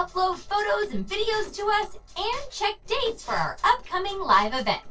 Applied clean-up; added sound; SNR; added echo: neural separator model SepFormer DNS4.